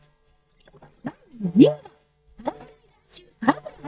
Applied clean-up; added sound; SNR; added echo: neural mask model DeepFilterNet 3.